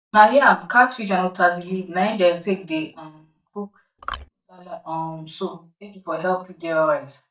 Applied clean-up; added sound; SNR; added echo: neural mask model DeepFilterNet 3.